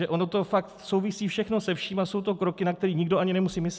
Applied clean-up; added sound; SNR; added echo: none; none; none; none.